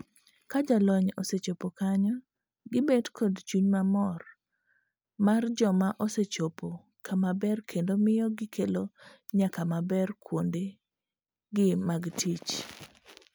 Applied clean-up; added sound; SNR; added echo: none; none; none; none.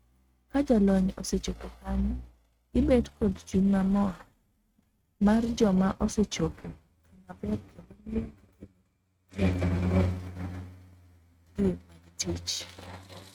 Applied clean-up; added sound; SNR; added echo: neural mask model RNNoise.